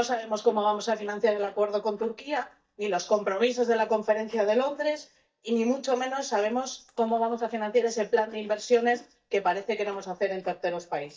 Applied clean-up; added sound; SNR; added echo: neural mask model DeepFilterNet 3.